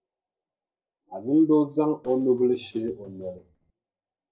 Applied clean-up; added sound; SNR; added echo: neural separator model SepFormer DNS4.